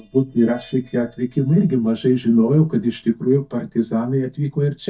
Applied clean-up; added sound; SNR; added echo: neural mask model DeepFilterNet 3.